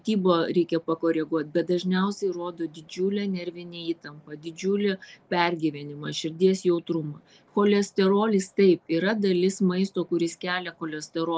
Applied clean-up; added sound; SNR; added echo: none; none; none; none.